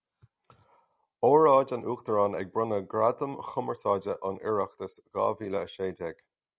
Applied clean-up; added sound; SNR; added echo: none; none; none; none.